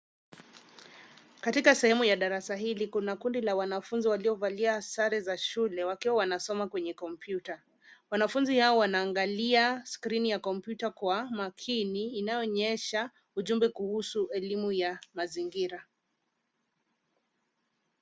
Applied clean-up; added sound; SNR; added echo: none; none; none; none.